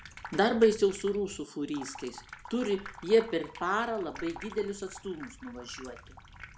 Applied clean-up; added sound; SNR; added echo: none; Sink (filling or washing) / Water tap, faucet; 16 dB; none.